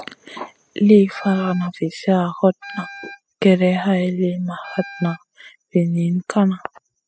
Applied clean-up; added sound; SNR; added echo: classical method spectral subtraction.